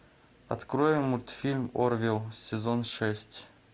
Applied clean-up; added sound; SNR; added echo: none; none; none; none.